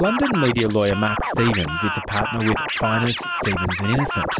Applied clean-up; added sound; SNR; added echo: none; Scratching (performance technique); 3 dB; none.